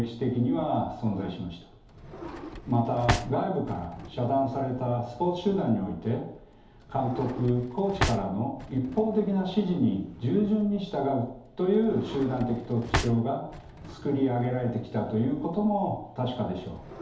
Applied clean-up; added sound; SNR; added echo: none; Drawer open or close; 11 dB; reverberation time 2.2 s.